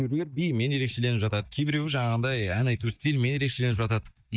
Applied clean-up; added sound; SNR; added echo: neural mask model DeepFilterNet 3.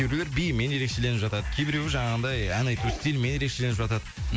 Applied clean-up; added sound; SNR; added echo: none; Bathtub (filling or washing) / Cat; 17 dB; none.